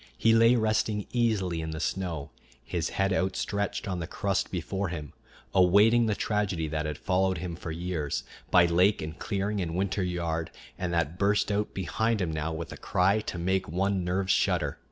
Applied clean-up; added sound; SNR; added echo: none; none; none; none.